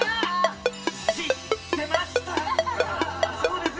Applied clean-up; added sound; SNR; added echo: none; Ringtone; -2 dB; reverberation time 2.7 s.